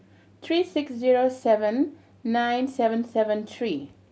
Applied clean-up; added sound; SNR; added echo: none; none; none; none.